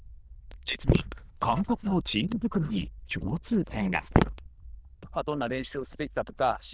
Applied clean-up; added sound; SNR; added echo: neural diffusion model UNIVERSE++.